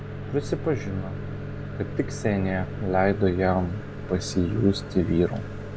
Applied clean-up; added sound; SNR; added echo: none; Microwave oven; 8 dB; none.